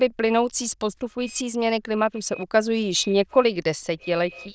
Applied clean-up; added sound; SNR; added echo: neural diffusion model UNIVERSE++.